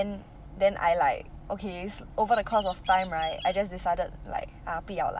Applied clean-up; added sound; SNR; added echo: none; Bird; 15 dB; none.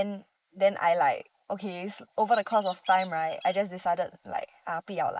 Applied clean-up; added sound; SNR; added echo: neural mask model Resemble Enhance denoiser.